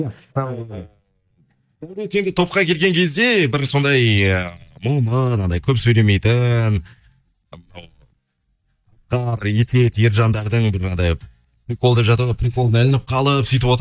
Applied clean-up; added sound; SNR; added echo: neural mask model DeepFilterNet 3.